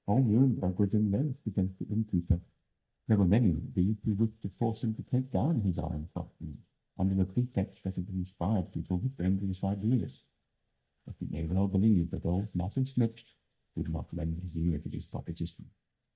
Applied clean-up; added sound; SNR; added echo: neural mask model DeepFilterNet 3.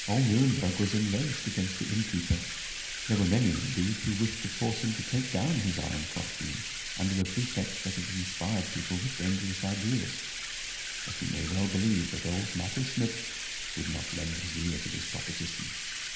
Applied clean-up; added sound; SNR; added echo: none; Bathtub (filling or washing); 5 dB; reverberation time 0.9 s.